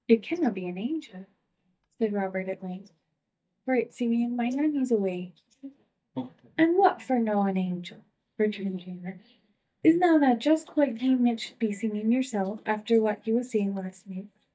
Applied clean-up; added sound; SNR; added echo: neural mask model DeepFilterNet 3.